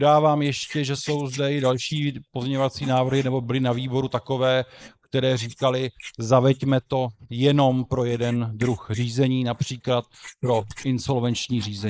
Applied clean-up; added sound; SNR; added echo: neural mask model Resemble Enhance denoiser.